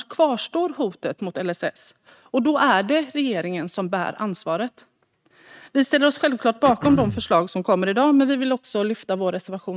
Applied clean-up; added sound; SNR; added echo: neural mask model RNNoise.